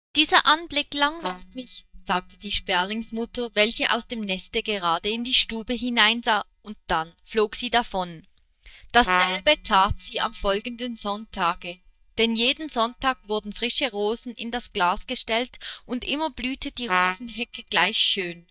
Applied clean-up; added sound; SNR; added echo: neural mask model DeepFilterNet 3.